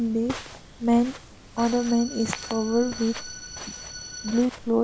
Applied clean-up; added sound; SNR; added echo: none; Organ + Walk, footsteps; 12 dB; none.